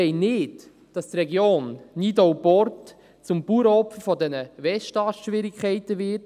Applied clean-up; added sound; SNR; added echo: none; none; none; none.